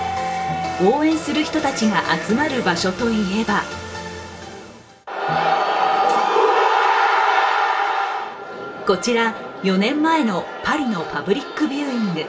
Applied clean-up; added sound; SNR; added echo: none; Bowed string instrument; 18 dB; reverberation time 0.2 s.